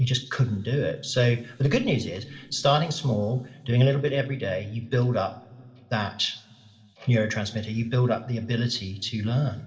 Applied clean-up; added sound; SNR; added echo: none; none; none; reverberation time 2.6 s.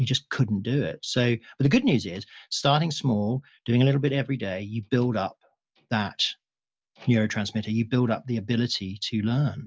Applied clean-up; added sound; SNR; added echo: none; none; none; none.